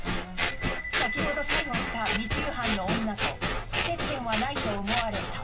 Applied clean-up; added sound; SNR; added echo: none; Scissors; -3 dB; reverberation time 0.2 s.